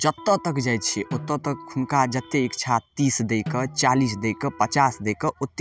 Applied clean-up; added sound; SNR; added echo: none; Snare drum + Electric guitar; 16 dB; none.